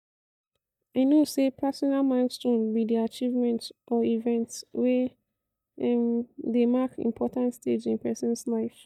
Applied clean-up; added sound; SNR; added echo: neural mask model DeepFilterNet 3.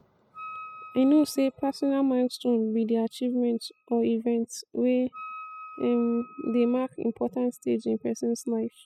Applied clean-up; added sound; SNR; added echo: classical method spectral subtraction.